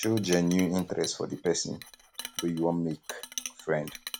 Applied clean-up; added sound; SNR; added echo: none; Chink, clink; 13 dB; none.